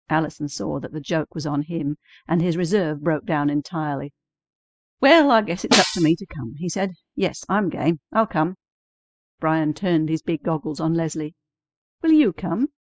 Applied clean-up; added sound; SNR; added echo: classical method spectral subtraction.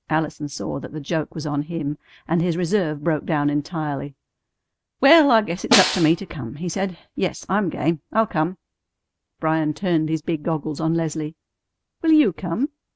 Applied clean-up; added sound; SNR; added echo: none; Snare drum; 3 dB; none.